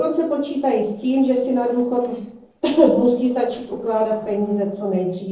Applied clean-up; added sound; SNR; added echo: neural separator model SepFormer DNS4.